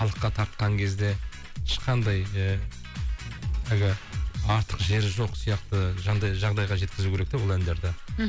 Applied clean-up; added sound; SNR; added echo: none; Livestock, farm animals, working animals; 15 dB; none.